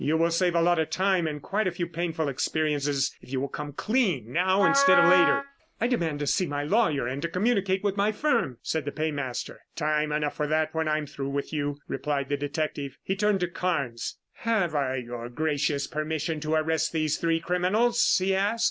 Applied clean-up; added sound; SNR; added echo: none; Wind instrument, woodwind instrument; 0 dB; none.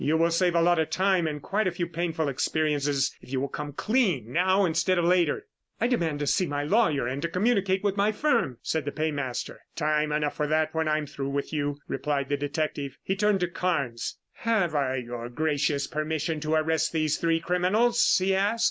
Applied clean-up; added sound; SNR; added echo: none; none; none; none.